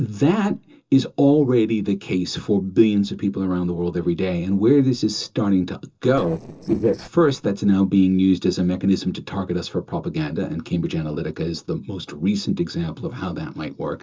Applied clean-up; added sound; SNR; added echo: neural separator model SepFormer DNS4.